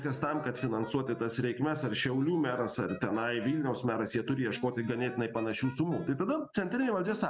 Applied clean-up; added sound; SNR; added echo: none; Wind instrument, woodwind instrument; 19 dB; none.